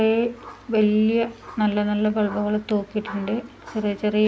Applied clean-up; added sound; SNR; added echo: none; none; none; none.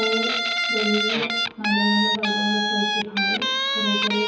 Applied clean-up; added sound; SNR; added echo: none; Guitar; -3 dB; reverberation time 2.2 s.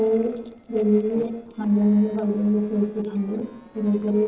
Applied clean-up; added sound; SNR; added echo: neural separator model SepFormer DNS4.